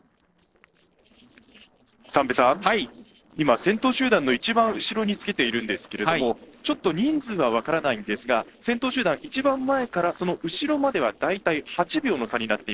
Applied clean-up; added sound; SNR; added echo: neural separator model SepFormer DNS4.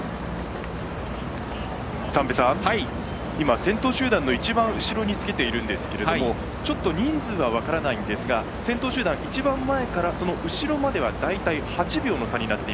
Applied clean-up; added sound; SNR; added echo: none; Chatter; 18 dB; none.